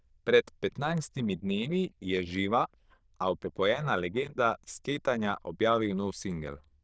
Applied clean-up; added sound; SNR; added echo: neural diffusion model UNIVERSE++.